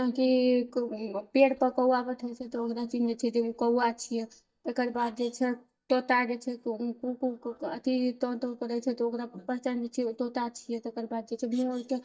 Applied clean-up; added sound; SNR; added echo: neural mask model DeepFilterNet 3.